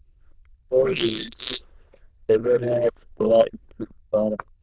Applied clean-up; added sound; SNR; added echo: neural diffusion model UNIVERSE++.